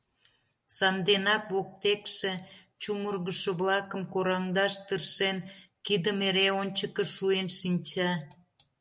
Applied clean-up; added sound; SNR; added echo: none; none; none; none.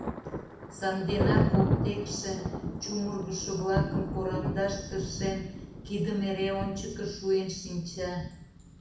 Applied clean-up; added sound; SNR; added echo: none; Thunder; 0 dB; reverberation time 0.6 s.